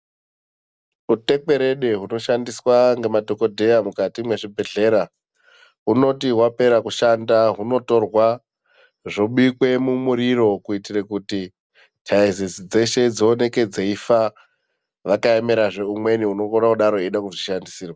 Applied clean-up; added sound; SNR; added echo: none; none; none; none.